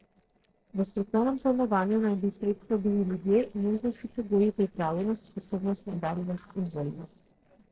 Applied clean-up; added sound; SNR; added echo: neural separator model SepFormer DNS4.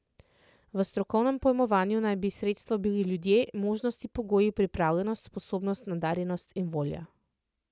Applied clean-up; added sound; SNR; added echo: none; none; none; none.